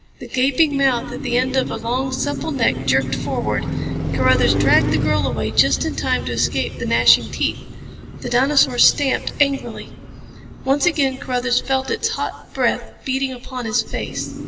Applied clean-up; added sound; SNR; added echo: none; Car passing by; 5 dB; reverberation time 1.7 s.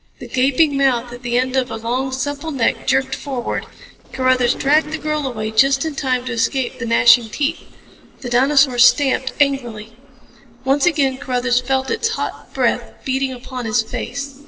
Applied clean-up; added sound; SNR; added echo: neural separator model SepFormer DNS4.